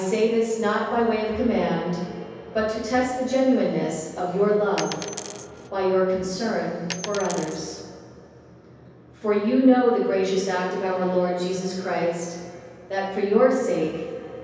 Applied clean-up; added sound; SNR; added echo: none; Coin (dropping); 13 dB; reverberation time 1.1 s.